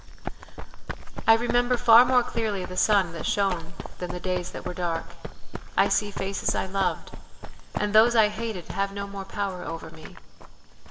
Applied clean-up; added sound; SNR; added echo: none; Run; 4 dB; reverberation time 1.1 s.